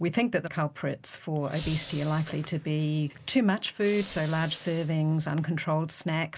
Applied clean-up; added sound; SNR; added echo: none; Hiss / Breathing; 18 dB; none.